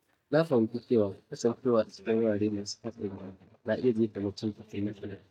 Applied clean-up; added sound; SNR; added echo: neural mask model DeepFilterNet 3.